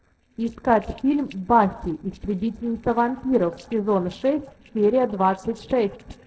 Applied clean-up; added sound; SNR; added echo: neural separator model SepFormer DNS4.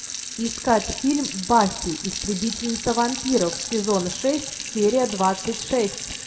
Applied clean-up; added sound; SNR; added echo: none; Sink (filling or washing) / Water tap, faucet; 8 dB; reverberation time 1.2 s.